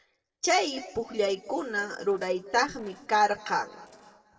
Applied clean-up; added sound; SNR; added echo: neural separator model SepFormer DNS4.